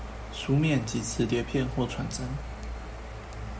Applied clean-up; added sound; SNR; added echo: none; none; none; none.